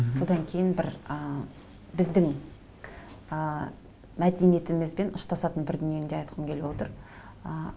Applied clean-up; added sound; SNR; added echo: none; none; none; none.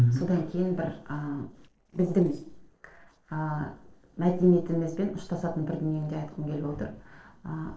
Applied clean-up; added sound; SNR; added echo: neural separator model SepFormer DNS4.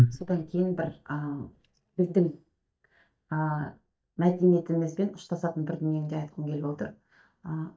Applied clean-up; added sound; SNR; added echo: neural mask model DeepFilterNet 3.